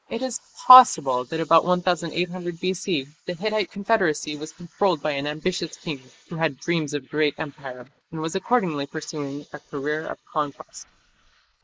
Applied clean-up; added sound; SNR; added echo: neural mask model Resemble Enhance denoiser.